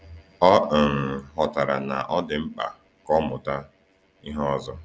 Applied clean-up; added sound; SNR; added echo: none; none; none; none.